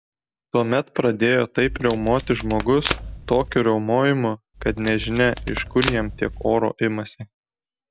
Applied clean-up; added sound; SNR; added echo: none; Packing tape, duct tape; 10 dB; none.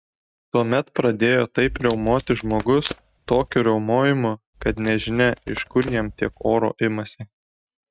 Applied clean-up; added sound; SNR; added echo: neural mask model RNNoise.